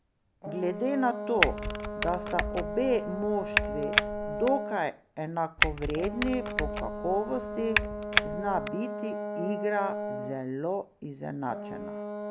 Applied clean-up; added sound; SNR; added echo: none; Typing + Brass instrument; 1 dB; none.